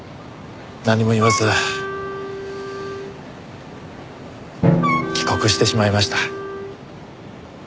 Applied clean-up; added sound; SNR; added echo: none; Drum + Wind instrument, woodwind instrument; 3 dB; none.